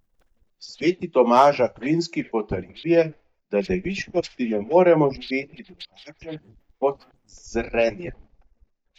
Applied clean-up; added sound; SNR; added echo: neural mask model DeepFilterNet 3.